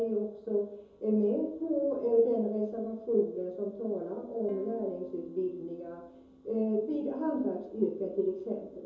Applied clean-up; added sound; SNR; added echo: none; Electric guitar / Strum; 18 dB; reverberation time 2.8 s.